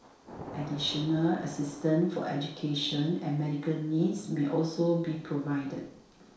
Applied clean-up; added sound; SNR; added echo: none; Thunder / Rain; 18 dB; reverberation time 0.6 s.